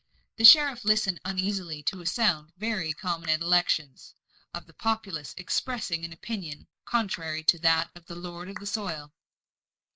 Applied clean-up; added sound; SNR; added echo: neural mask model Resemble Enhance denoiser.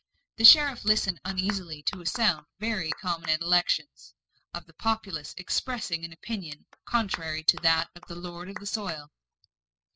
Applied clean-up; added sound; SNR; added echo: classical method spectral subtraction.